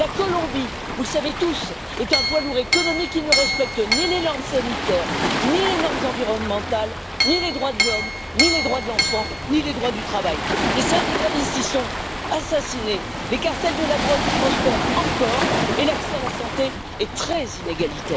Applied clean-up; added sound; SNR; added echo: none; Waves, surf + Chink, clink; 0 dB; none.